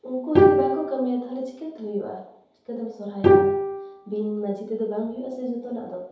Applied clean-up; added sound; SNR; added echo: none; Bowed string instrument; -5 dB; reverberation time 0.8 s.